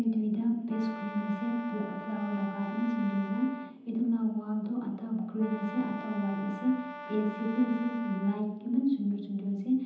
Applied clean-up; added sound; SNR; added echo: none; Brass instrument; 13 dB; reverberation time 0.9 s.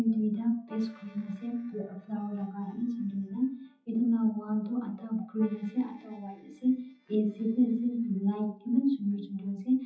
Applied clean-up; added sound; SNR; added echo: classical method WPE with log-MMSE.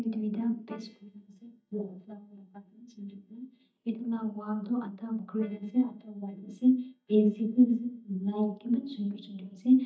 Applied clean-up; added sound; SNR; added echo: neural mask model DeepFilterNet 3.